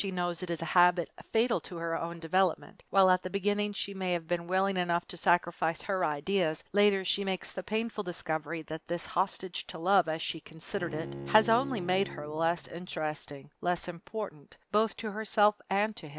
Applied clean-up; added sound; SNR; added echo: none; Bowed string instrument; 12 dB; none.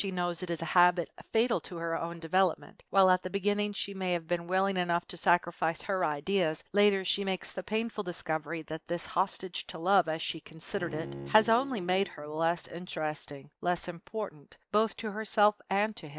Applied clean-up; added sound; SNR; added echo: neural mask model DeepFilterNet 3.